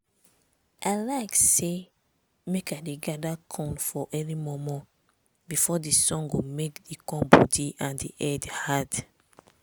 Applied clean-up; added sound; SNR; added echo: none; none; none; none.